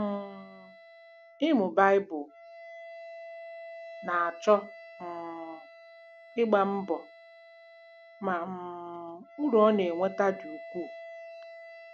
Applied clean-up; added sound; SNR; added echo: none; Wind instrument, woodwind instrument; 17 dB; none.